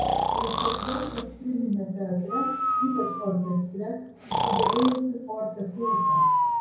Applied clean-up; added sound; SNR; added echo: none; Breathing; -2 dB; reverberation time 0.9 s.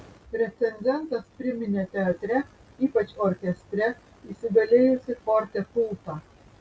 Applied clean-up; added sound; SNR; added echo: none; none; none; none.